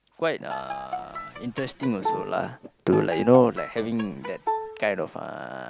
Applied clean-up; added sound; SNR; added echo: none; Bowed string instrument; 8 dB; none.